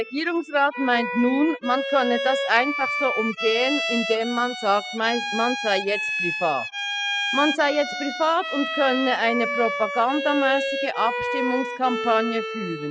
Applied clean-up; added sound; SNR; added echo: classical method spectral subtraction.